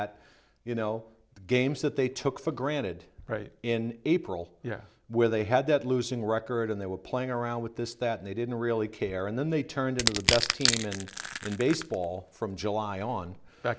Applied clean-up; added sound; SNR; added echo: none; Crushing; 2 dB; none.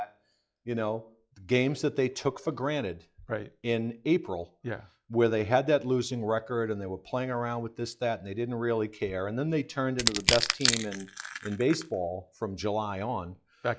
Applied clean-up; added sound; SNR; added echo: classical method log-MMSE.